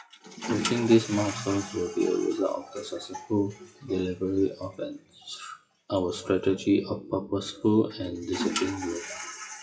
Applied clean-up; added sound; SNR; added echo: classical method WPE with log-MMSE.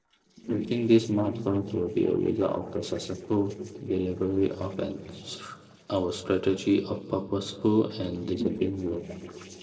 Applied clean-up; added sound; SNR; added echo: neural separator model SepFormer DNS4.